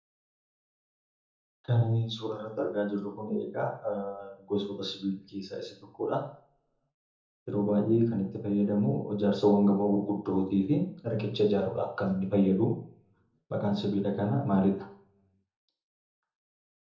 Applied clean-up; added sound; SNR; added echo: none; none; none; reverberation time 0.8 s.